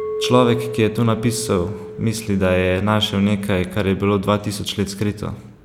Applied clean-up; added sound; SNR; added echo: none; Chink, clink; 12 dB; none.